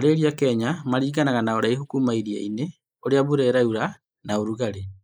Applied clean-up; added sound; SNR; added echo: neural mask model Resemble Enhance denoiser.